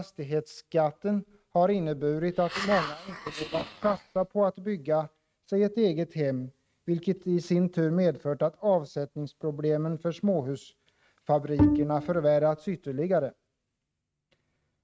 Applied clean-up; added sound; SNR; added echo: neural mask model RNNoise.